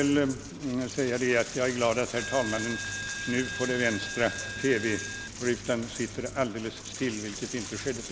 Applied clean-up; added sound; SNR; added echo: none; Coin (dropping); 8 dB; none.